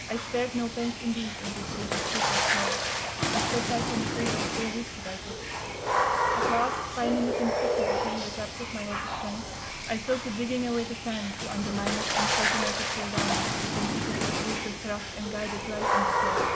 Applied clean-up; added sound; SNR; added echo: none; Water / Splash, splatter; -4 dB; none.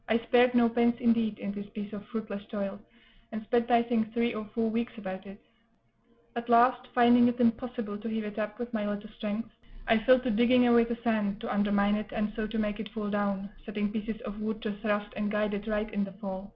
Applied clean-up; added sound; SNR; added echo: none; none; none; none.